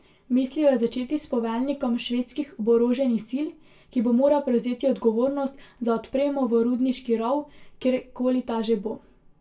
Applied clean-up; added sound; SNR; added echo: none; none; none; reverberation time 0.2 s.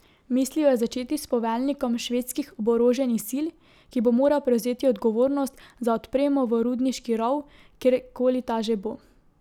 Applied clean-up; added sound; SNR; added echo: none; none; none; none.